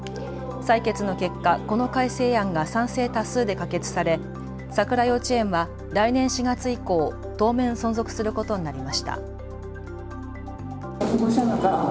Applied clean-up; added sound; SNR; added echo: none; none; none; none.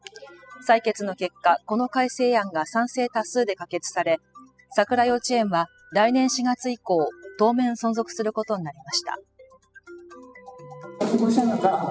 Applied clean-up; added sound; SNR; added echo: classical method spectral subtraction.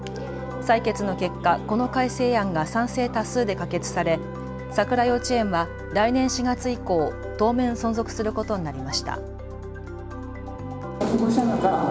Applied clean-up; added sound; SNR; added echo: none; Wind instrument, woodwind instrument; 18 dB; none.